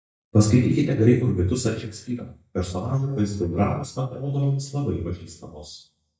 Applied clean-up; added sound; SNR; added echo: neural mask model DeepFilterNet 3.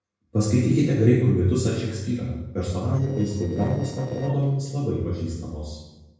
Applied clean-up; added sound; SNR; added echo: neural separator model SepFormer DNS4.